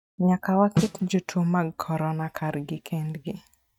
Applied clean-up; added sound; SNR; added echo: neural mask model RNNoise.